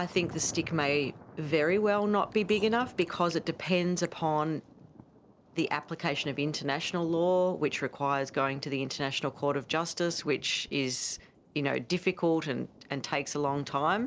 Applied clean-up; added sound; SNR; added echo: none; Chewing, mastication + Thunder; 19 dB; none.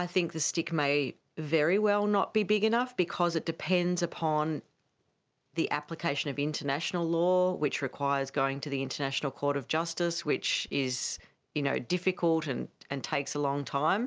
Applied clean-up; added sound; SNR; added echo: none; none; none; none.